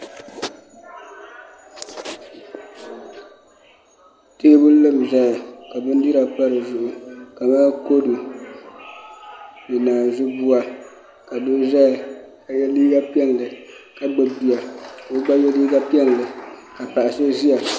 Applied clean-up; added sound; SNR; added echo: none; none; none; none.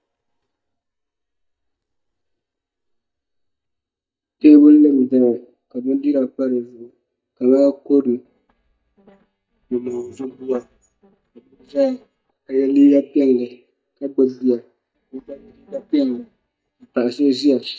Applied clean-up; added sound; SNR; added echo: neural mask model DeepFilterNet 3.